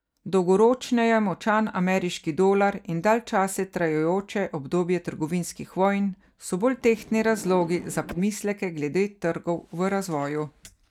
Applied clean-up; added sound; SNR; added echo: neural mask model DeepFilterNet 3.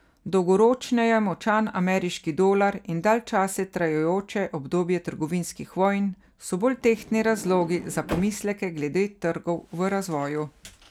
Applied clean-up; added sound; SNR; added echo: none; Sliding door; 13 dB; none.